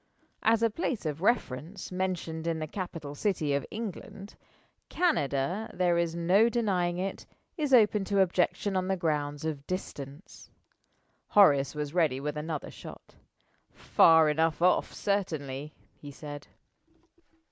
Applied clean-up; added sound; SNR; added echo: none; none; none; none.